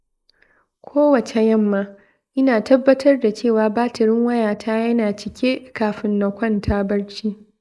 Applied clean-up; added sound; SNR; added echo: neural mask model Resemble Enhance denoiser.